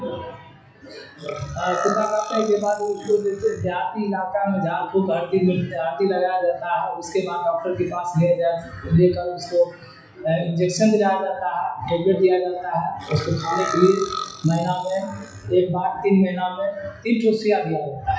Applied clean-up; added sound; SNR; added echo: classical method WPE with log-MMSE.